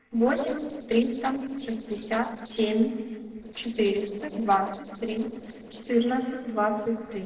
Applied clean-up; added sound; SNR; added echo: neural separator model SepFormer DNS4.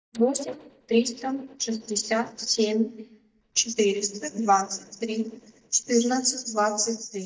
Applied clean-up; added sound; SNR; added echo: neural mask model DeepFilterNet 3.